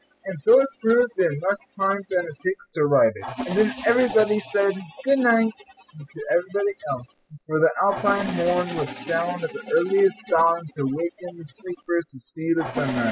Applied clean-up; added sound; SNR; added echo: classical method spectral subtraction.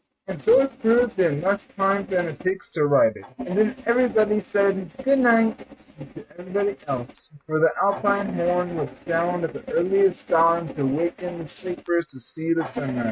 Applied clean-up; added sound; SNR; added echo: neural mask model RNNoise.